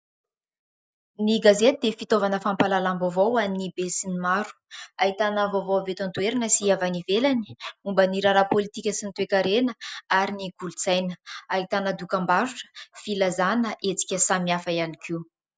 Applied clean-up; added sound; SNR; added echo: none; none; none; none.